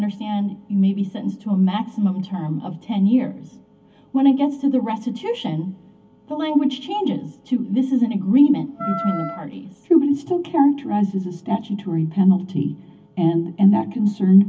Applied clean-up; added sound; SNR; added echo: none; Wind instrument, woodwind instrument; 10 dB; reverberation time 0.3 s.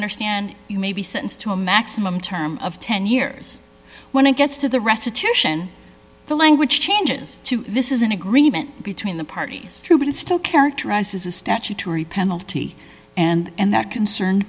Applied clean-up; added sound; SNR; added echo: none; none; none; none.